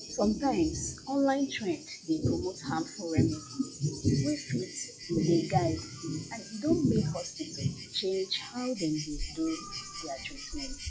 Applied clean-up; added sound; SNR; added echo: classical method log-MMSE.